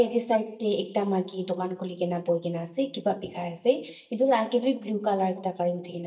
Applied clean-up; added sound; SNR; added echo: neural mask model DeepFilterNet 3.